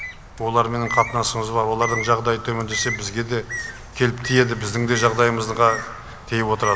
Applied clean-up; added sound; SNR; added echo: none; Bird; 11 dB; none.